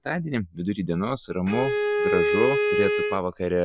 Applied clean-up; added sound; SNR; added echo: none; Bowed string instrument; -2 dB; none.